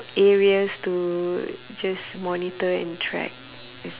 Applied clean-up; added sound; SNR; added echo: none; none; none; none.